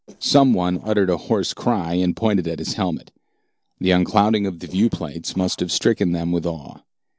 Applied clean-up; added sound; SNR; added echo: neural separator model SepFormer DNS4.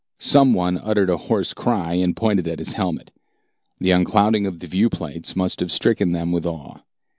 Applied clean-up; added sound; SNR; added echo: none; none; none; none.